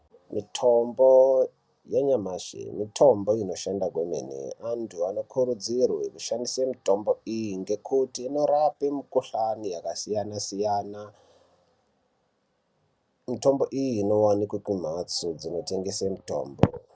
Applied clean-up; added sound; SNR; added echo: none; none; none; none.